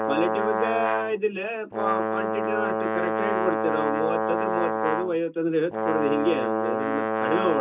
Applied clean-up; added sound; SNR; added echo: none; Brass instrument; -1 dB; reverberation time 0.2 s.